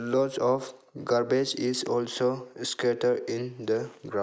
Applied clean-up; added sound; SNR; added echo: none; none; none; none.